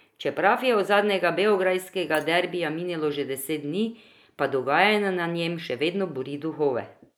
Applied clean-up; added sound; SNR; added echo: neural mask model Resemble Enhance denoiser.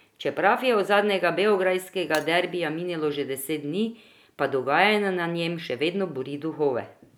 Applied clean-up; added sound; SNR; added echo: none; Shatter; 18 dB; none.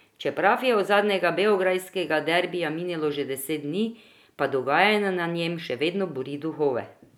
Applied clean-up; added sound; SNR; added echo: none; none; none; none.